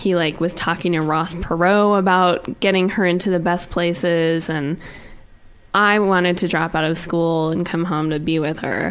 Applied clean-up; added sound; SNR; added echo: none; none; none; none.